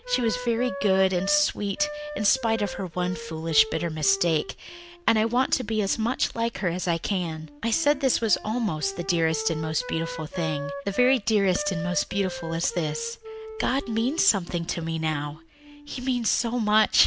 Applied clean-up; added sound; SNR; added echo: none; Wind instrument, woodwind instrument; 13 dB; none.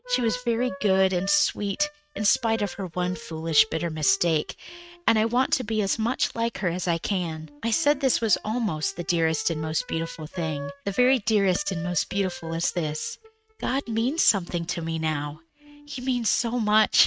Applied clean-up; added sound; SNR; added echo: neural mask model RNNoise.